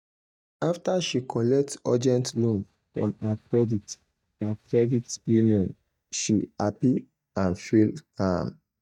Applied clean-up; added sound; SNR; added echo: neural mask model DeepFilterNet 3.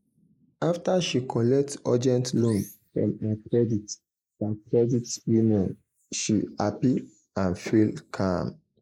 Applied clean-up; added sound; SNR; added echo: neural mask model Resemble Enhance denoiser.